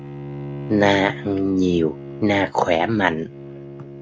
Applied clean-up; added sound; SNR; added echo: neural mask model RNNoise.